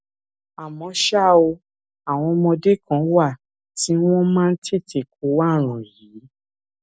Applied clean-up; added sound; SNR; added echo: none; none; none; none.